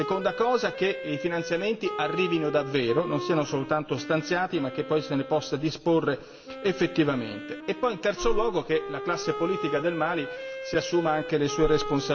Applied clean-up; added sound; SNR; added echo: none; Wind instrument, woodwind instrument; 10 dB; reverberation time 1.1 s.